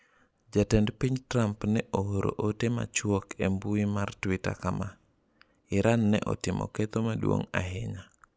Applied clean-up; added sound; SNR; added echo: none; none; none; none.